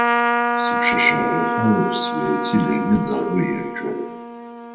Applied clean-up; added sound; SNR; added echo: none; Trumpet; 0 dB; reverberation time 1.0 s.